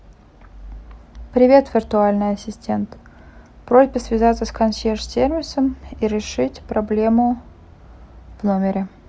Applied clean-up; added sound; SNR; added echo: none; none; none; none.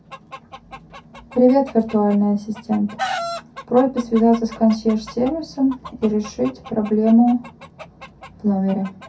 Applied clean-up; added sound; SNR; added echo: none; Chicken, rooster; 16 dB; reverberation time 0.3 s.